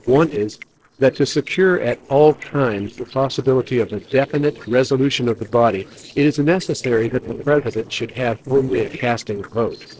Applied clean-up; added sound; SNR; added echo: neural separator model SepFormer DNS4.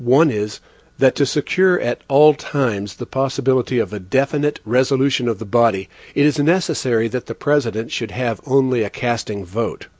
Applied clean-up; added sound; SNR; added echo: none; none; none; none.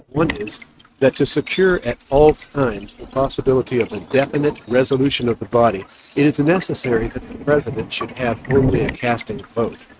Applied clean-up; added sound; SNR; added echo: neural mask model RNNoise.